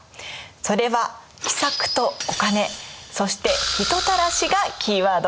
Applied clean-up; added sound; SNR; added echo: none; none; none; none.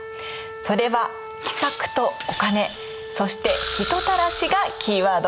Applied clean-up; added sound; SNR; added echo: none; Wind instrument, woodwind instrument; 13 dB; none.